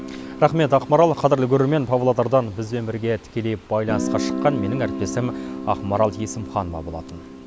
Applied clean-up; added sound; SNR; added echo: none; Guitar; 9 dB; none.